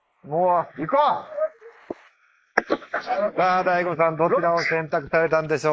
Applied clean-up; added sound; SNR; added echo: neural mask model Resemble Enhance denoiser.